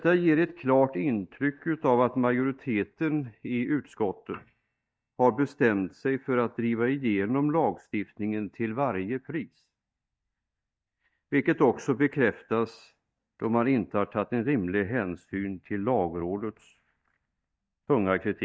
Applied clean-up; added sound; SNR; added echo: neural mask model DeepFilterNet 3.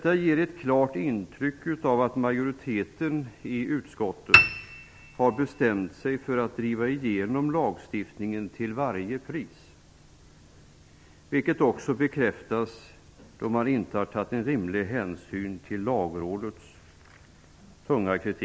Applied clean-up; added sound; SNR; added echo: none; Piano; -4 dB; none.